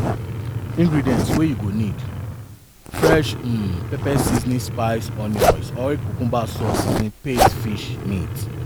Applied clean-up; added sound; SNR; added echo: none; Zipper (clothing) + Truck; -1 dB; none.